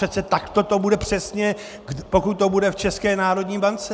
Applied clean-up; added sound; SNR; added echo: none; none; none; none.